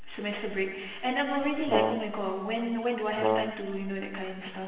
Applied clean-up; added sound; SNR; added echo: none; Brass instrument; -1 dB; reverberation time 1.2 s.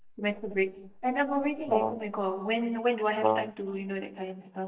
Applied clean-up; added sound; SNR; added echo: neural mask model DeepFilterNet 3.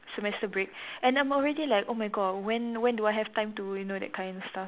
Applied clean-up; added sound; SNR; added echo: none; none; none; none.